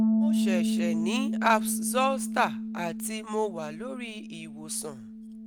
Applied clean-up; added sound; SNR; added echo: none; Bass guitar; -2 dB; none.